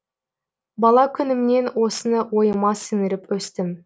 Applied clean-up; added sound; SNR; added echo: none; none; none; none.